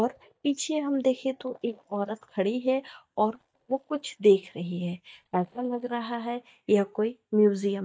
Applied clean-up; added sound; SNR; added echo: neural mask model DeepFilterNet 3.